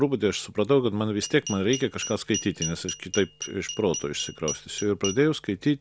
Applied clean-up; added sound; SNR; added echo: none; Glass; 10 dB; none.